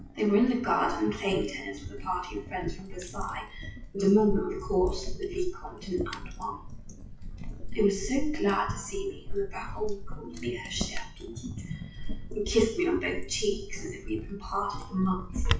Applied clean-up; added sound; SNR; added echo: classical method WPE with log-MMSE.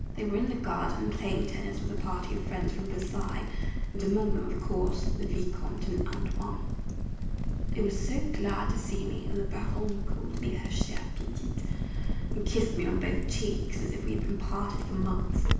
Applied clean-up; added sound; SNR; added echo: none; Crackle; -4 dB; reverberation time 0.9 s.